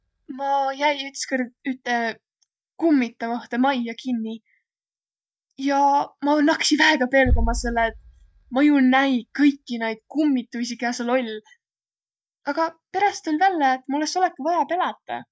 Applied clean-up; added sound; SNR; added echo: none; Bass drum; 12 dB; none.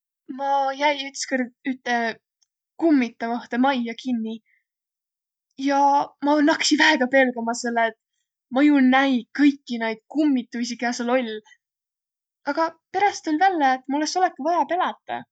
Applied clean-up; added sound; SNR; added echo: none; none; none; none.